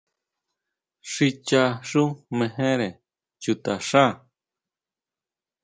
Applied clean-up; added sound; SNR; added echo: none; none; none; none.